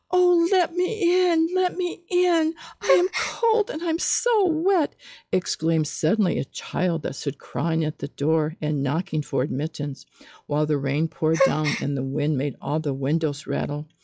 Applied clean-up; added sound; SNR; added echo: classical method log-MMSE.